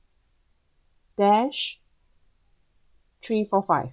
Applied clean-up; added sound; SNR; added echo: none; none; none; none.